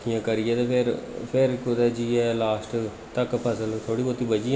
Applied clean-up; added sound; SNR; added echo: none; none; none; none.